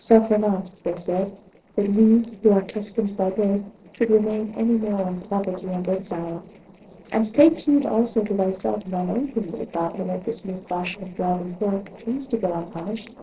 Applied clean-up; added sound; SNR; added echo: neural separator model SepFormer DNS4.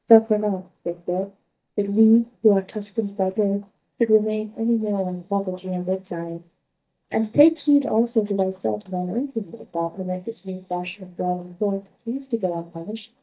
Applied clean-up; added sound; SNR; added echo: neural mask model DeepFilterNet 3.